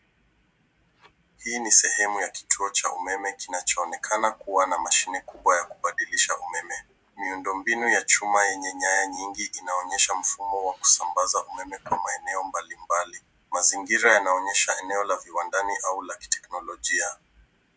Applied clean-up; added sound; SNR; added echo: none; none; none; none.